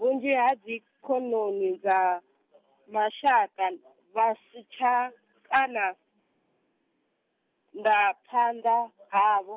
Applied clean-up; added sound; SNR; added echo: none; none; none; none.